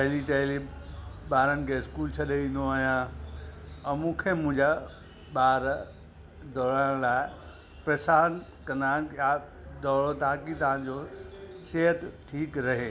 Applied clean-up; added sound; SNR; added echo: none; none; none; none.